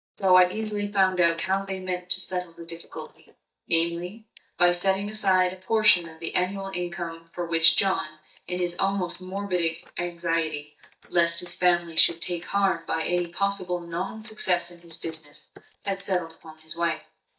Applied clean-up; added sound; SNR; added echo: neural mask model DeepFilterNet 3.